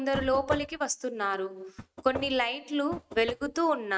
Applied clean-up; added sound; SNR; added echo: neural mask model RNNoise.